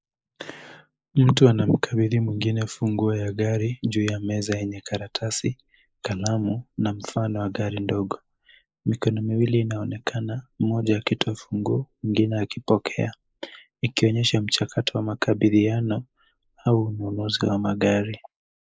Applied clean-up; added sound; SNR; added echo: neural mask model Resemble Enhance denoiser.